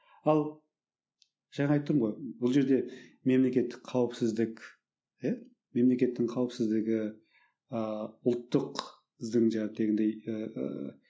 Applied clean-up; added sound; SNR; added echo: none; none; none; none.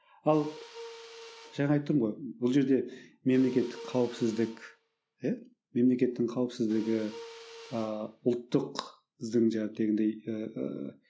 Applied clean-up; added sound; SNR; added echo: none; Mechanisms; 20 dB; none.